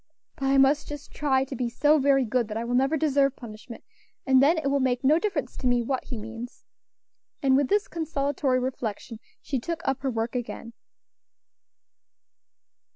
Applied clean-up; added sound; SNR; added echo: none; none; none; none.